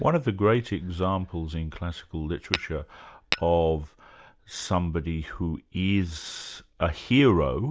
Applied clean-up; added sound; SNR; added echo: none; Tap / Glass; 7 dB; none.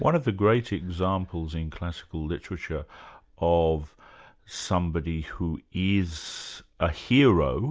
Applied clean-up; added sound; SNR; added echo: none; none; none; none.